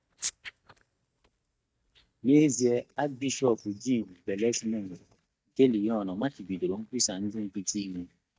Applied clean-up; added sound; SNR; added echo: neural mask model DeepFilterNet 3.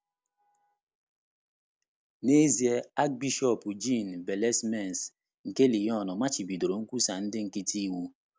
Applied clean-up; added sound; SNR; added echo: none; none; none; none.